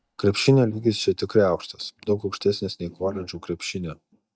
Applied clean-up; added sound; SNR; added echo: neural mask model DeepFilterNet 3.